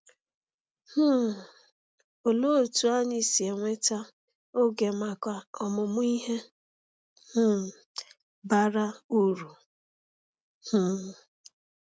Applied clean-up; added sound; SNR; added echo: none; none; none; none.